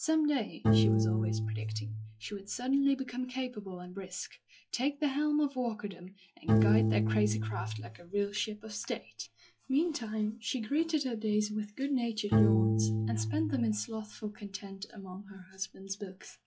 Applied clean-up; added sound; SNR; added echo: classical method log-MMSE.